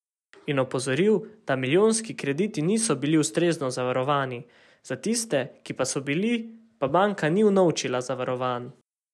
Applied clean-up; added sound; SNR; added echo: none; none; none; none.